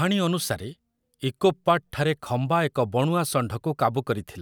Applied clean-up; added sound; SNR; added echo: none; none; none; none.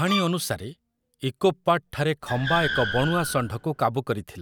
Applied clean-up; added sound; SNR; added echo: none; Bowed string instrument + Car; 6 dB; none.